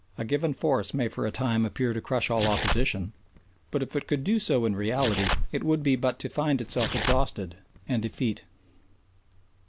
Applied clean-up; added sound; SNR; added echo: none; Tearing; 2 dB; none.